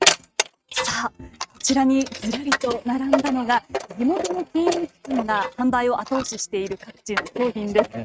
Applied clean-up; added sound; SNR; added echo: neural mask model RNNoise.